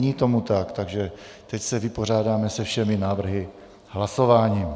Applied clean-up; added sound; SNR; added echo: none; none; none; none.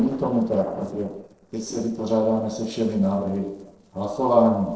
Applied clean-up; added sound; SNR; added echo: neural separator model SepFormer DNS4.